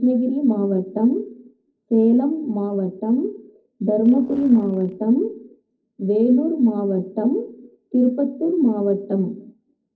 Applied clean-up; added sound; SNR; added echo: neural separator model SepFormer DNS4.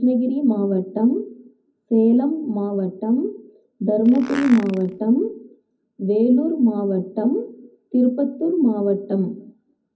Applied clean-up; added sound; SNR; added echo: none; Fart; 17 dB; reverberation time 0.4 s.